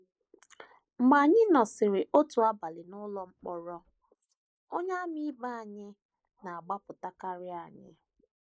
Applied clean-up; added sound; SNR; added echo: neural mask model Resemble Enhance denoiser.